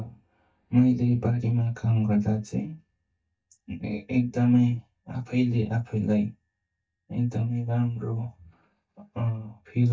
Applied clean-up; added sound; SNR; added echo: neural mask model DeepFilterNet 3.